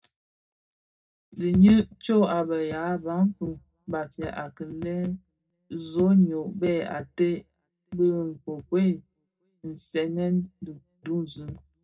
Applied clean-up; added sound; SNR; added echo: none; none; none; reverberation time 0.2 s.